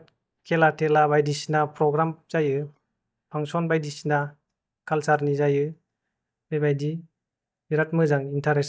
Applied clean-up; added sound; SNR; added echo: neural mask model DeepFilterNet 3.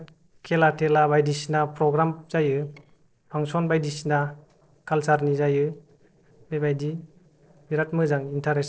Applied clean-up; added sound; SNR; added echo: neural separator model SepFormer DNS4.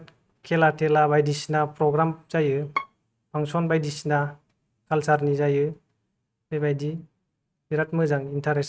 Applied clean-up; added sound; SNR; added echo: neural mask model RNNoise.